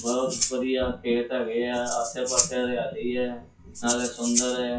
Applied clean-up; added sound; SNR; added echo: classical method WPE with log-MMSE.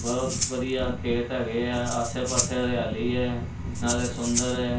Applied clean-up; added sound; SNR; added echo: none; Rattle (instrument); 8 dB; reverberation time 0.2 s.